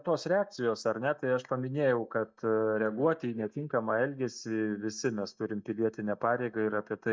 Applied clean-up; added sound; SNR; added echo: neural mask model DeepFilterNet 3.